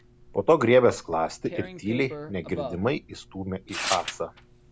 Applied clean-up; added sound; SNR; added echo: none; Tearing; 12 dB; none.